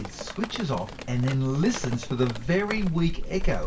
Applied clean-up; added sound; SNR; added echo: none; Drip; 4 dB; reverberation time 0.2 s.